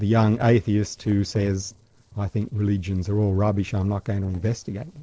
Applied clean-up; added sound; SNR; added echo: neural separator model SepFormer DNS4.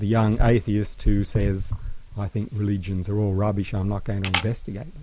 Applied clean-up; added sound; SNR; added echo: none; Camera; 4 dB; none.